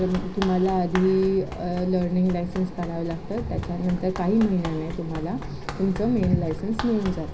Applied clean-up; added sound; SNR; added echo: none; Run; 11 dB; reverberation time 0.4 s.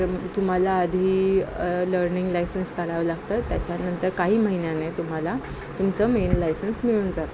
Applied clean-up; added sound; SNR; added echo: none; none; none; none.